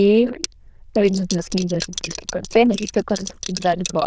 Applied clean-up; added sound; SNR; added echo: neural diffusion model UNIVERSE++.